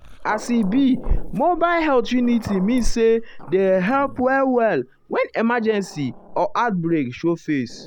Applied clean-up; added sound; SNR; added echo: none; Growling; 9 dB; none.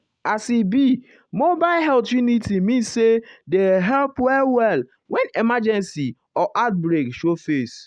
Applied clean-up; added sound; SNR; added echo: none; none; none; none.